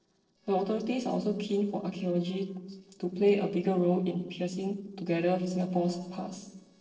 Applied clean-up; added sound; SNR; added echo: neural separator model SepFormer DNS4.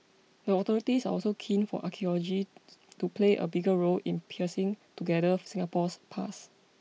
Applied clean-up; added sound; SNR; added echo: none; none; none; none.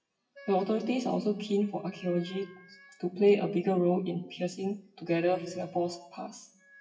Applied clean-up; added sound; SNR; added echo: classical method WPE with log-MMSE.